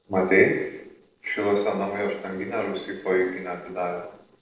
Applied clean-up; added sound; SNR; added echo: neural separator model SepFormer DNS4.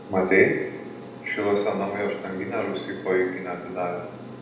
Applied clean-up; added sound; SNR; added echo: none; Aircraft; 14 dB; reverberation time 0.9 s.